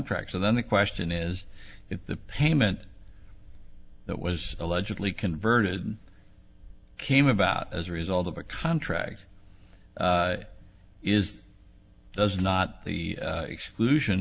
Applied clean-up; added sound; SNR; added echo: none; none; none; none.